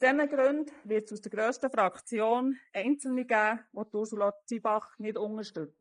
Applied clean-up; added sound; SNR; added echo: neural mask model Resemble Enhance denoiser.